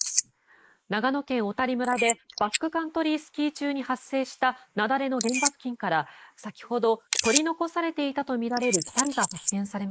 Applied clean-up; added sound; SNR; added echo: neural mask model Resemble Enhance denoiser.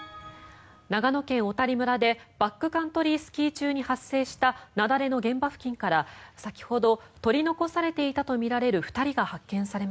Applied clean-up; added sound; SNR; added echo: none; none; none; none.